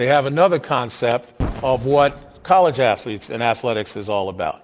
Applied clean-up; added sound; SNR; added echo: none; Boom; 15 dB; none.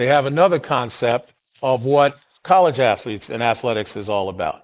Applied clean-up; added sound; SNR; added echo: neural mask model Resemble Enhance denoiser.